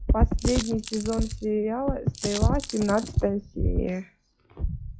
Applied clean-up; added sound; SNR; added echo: classical method log-MMSE.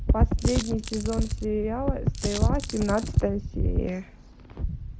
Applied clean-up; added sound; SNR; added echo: none; Coin (dropping); 14 dB; none.